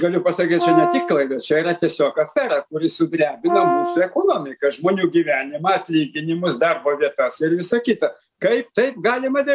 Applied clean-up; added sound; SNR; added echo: none; Brass instrument; 2 dB; none.